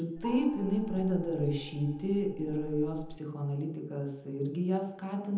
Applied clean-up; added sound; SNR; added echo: none; Gong; 12 dB; reverberation time 0.8 s.